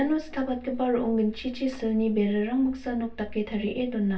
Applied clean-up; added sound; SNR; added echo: none; none; none; reverberation time 0.3 s.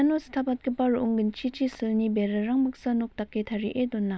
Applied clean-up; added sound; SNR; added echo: none; none; none; none.